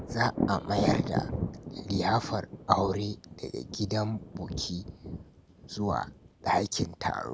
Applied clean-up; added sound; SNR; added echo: none; Thunder; 6 dB; none.